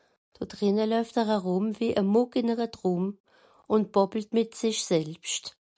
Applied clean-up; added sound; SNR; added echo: none; none; none; none.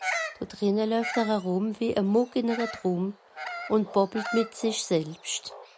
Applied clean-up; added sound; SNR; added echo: none; Bird vocalization, bird call, bird song; 10 dB; none.